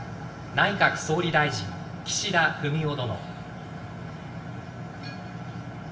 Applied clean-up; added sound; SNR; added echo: none; none; none; reverberation time 0.1 s.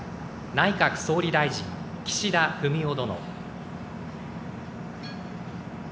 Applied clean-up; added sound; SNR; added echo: none; none; none; none.